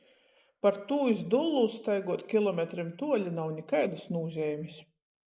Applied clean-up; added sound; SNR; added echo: neural mask model Resemble Enhance denoiser.